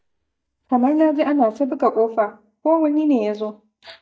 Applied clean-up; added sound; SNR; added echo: neural mask model DeepFilterNet 3.